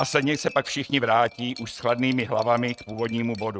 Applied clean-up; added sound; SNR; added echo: neural mask model RNNoise.